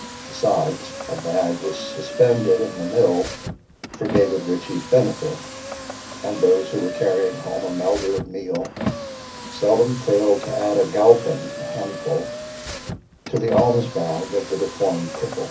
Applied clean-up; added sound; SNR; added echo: none; Car; 10 dB; reverberation time 0.3 s.